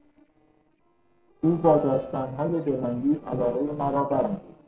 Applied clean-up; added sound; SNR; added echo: neural separator model SepFormer DNS4.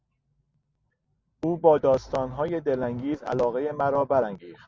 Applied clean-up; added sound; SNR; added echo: none; none; none; none.